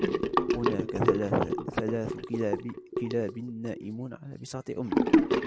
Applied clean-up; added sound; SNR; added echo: none; Sink (filling or washing) / Gurgling; -3 dB; none.